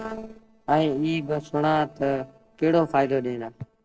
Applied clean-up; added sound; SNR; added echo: neural separator model SepFormer DNS4.